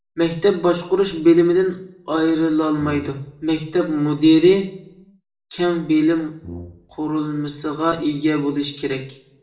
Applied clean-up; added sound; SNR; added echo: none; Brass instrument; 19 dB; reverberation time 0.5 s.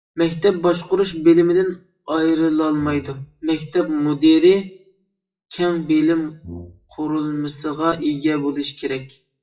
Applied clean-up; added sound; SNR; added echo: classical method WPE with log-MMSE.